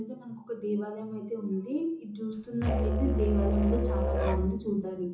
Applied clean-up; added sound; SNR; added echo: none; Musical instrument; -3 dB; reverberation time 0.7 s.